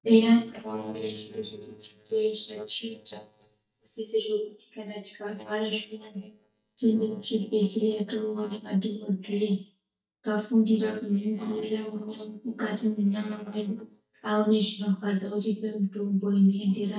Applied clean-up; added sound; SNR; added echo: neural mask model DeepFilterNet 3.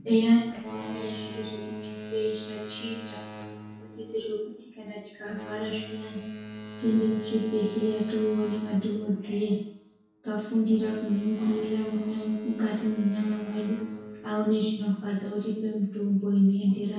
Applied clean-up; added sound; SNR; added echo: none; Boat, Water vehicle; 12 dB; reverberation time 0.6 s.